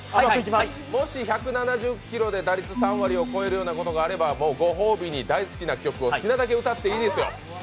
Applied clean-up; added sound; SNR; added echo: none; Marimba, xylophone / Wood; 14 dB; none.